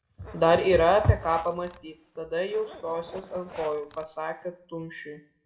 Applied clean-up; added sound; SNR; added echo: none; Zipper (clothing); 19 dB; reverberation time 0.4 s.